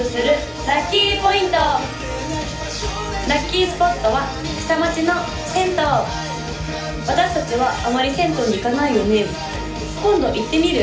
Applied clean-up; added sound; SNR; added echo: none; Drum kit; 16 dB; reverberation time 0.4 s.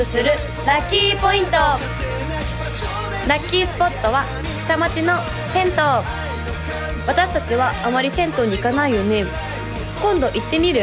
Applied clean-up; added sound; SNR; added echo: none; none; none; none.